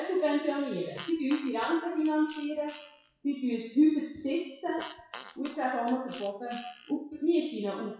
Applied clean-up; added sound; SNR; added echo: classical method WPE with log-MMSE.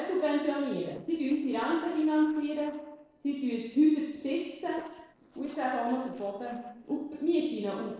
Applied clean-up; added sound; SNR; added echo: neural separator model SepFormer DNS4.